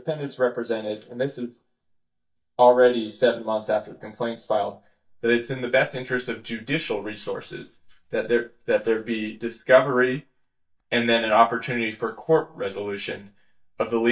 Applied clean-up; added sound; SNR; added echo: neural mask model DeepFilterNet 3.